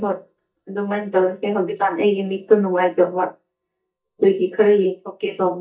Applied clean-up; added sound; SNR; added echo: neural mask model DeepFilterNet 3.